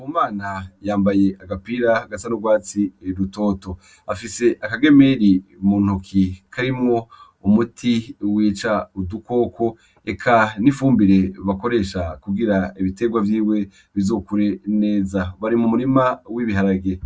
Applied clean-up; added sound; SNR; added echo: none; none; none; none.